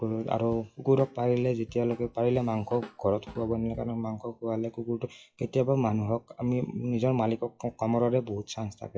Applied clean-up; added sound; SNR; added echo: classical method WPE with log-MMSE.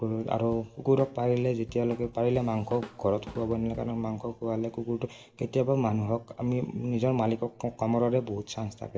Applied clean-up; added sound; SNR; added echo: none; Drum / Drum kit; 17 dB; reverberation time 0.4 s.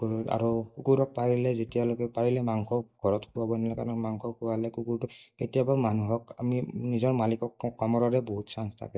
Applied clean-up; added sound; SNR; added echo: neural mask model DeepFilterNet 3.